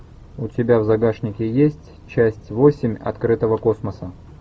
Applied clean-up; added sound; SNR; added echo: none; none; none; none.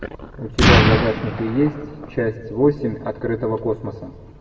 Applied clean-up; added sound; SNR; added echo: none; Explosion; -4 dB; reverberation time 1.1 s.